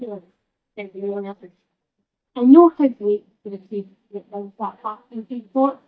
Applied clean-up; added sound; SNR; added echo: neural mask model DeepFilterNet 3.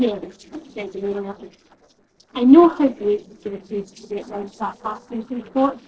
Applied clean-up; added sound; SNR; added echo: neural separator model SepFormer DNS4.